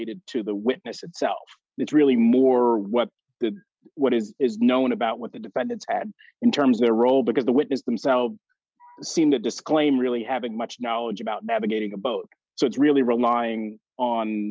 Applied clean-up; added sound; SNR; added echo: none; none; none; none.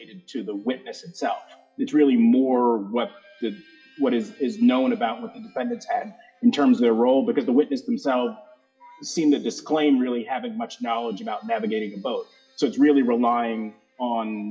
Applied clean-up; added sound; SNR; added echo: classical method WPE with log-MMSE.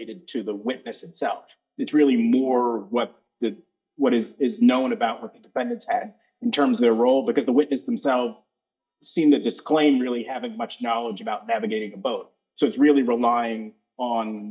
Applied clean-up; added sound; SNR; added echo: neural mask model DeepFilterNet 3.